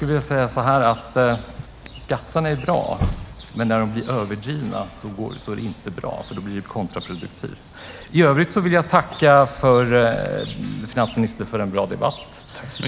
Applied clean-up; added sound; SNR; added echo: none; Chirp, tweet; 15 dB; none.